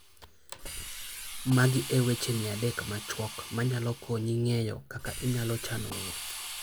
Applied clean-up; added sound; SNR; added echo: none; Hiss; 10 dB; none.